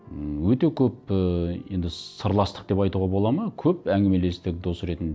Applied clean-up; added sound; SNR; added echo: none; none; none; none.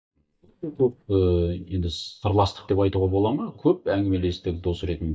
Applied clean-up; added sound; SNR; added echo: neural mask model DeepFilterNet 3.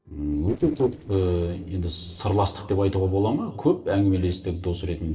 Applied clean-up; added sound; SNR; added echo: neural separator model SepFormer DNS4.